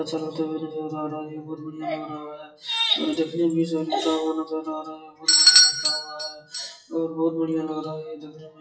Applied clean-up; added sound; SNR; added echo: classical method WPE with log-MMSE.